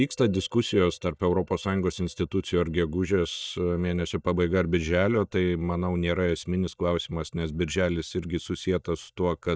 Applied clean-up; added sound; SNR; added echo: neural mask model DeepFilterNet 3.